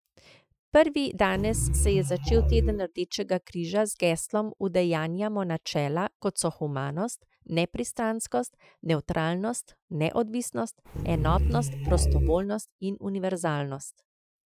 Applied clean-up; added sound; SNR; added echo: classical method Wiener filter.